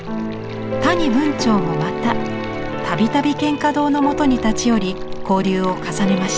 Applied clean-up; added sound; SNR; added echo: none; Stream; 11 dB; none.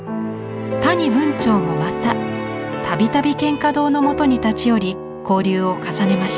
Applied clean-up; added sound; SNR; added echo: none; none; none; none.